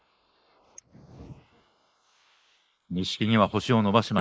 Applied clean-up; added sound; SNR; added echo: neural mask model Resemble Enhance denoiser.